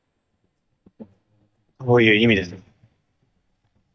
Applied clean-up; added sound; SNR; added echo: neural mask model DeepFilterNet 3.